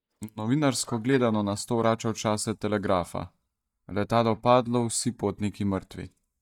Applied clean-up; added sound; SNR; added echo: neural mask model DeepFilterNet 3.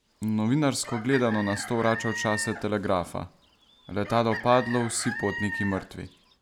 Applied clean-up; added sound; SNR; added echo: none; Chicken, rooster; 11 dB; none.